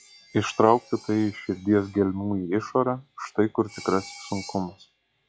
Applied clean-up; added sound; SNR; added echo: classical method log-MMSE.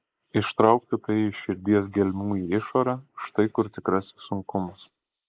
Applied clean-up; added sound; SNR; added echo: neural mask model Resemble Enhance denoiser.